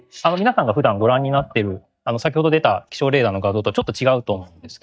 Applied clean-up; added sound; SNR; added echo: neural mask model DeepFilterNet 3.